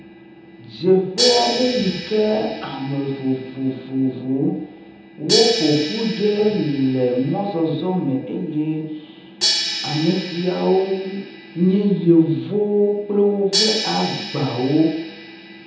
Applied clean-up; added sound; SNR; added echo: none; Crash cymbal; 8 dB; reverberation time 0.8 s.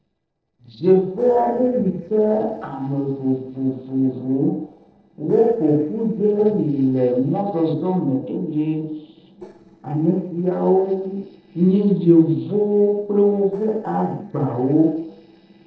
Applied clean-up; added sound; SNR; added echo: neural separator model SepFormer DNS4.